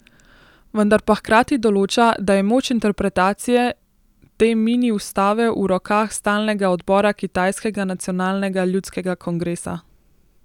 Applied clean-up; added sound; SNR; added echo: none; none; none; none.